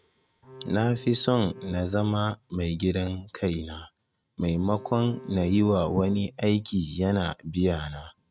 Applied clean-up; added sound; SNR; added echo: neural mask model RNNoise.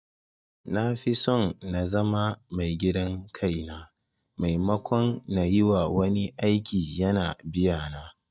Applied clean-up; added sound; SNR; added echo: neural mask model DeepFilterNet 3.